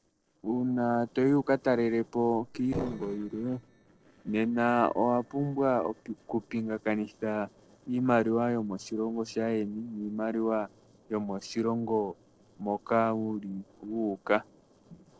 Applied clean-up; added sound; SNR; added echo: neural separator model SepFormer DNS4.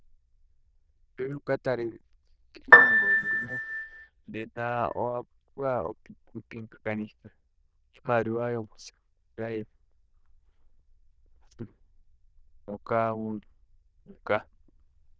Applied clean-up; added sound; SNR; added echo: neural diffusion model UNIVERSE++.